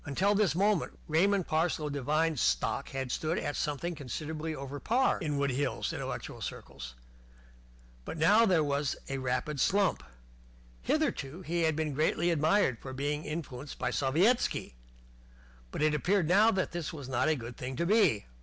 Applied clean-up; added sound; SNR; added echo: none; none; none; none.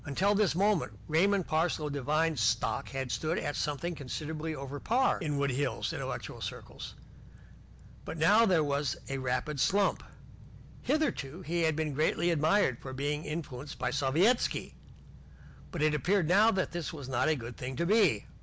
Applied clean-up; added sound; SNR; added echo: none; Train; 20 dB; none.